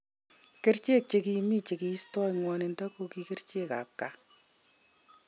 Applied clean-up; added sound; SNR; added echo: none; none; none; none.